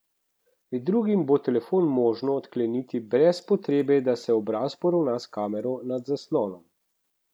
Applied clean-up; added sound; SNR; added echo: none; none; none; none.